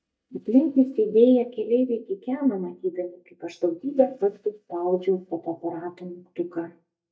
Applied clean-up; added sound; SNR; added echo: neural mask model DeepFilterNet 3.